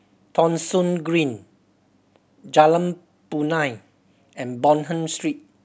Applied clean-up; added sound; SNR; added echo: none; none; none; none.